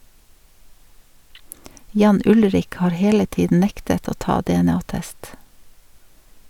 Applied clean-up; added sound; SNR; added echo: none; none; none; none.